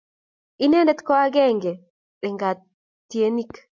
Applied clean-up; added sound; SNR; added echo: none; none; none; none.